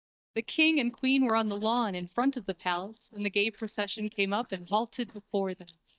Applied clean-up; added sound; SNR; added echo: neural mask model DeepFilterNet 3.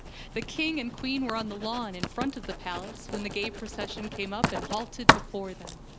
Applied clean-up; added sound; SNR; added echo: none; Writing; -2 dB; none.